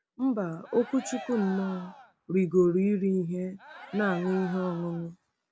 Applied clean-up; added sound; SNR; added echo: none; Cheering; 15 dB; none.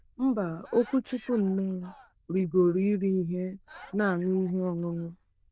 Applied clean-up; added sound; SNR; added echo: neural diffusion model UNIVERSE++.